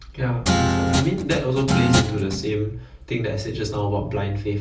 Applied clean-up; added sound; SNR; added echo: none; Guitar; -1 dB; reverberation time 0.3 s.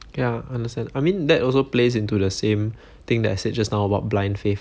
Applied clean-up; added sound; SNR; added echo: none; none; none; none.